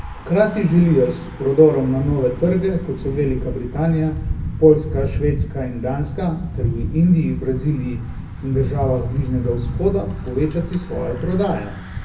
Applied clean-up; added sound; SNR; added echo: none; Thunder / Bicycle; 7 dB; reverberation time 0.3 s.